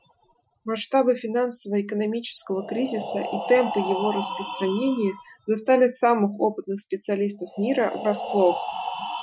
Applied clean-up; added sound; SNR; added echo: classical method Wiener filter.